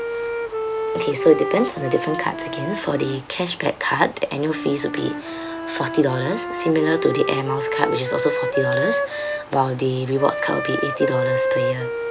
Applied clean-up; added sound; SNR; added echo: none; Wind instrument, woodwind instrument; 3 dB; none.